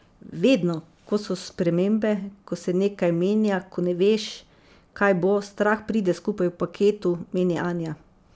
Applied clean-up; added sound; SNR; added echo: none; none; none; none.